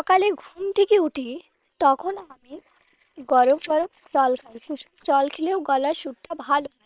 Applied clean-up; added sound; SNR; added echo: neural separator model SepFormer WHAM!.